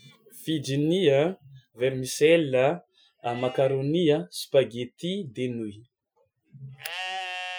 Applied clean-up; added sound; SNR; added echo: classical method Wiener filter.